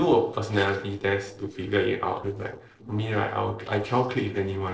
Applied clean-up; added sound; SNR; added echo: neural separator model SepFormer DNS4.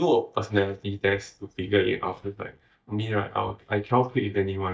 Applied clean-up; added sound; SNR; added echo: neural mask model DeepFilterNet 3.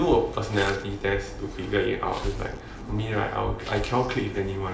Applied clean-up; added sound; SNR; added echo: none; Zipper (clothing); 18 dB; reverberation time 2.3 s.